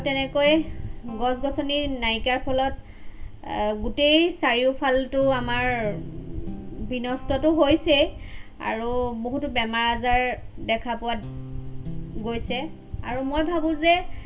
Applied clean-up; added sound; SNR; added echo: none; Guitar; 18 dB; reverberation time 0.2 s.